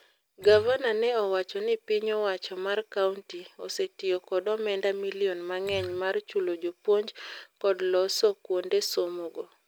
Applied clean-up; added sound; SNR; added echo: none; Acoustic guitar; 14 dB; none.